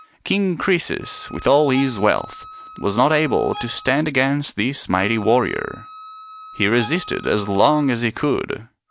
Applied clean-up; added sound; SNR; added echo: none; Bowed string instrument + Wind instrument, woodwind instrument; 19 dB; none.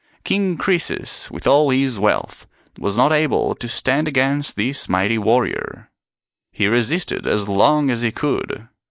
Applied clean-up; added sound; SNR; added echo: neural mask model Resemble Enhance denoiser.